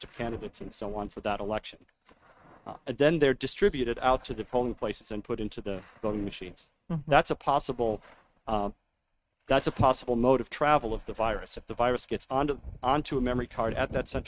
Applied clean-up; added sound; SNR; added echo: neural mask model RNNoise.